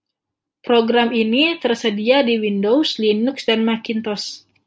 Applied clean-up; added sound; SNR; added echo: none; none; none; none.